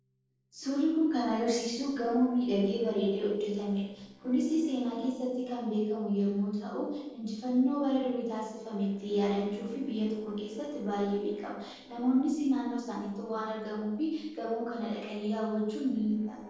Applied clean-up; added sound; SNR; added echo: neural separator model SepFormer DNS4.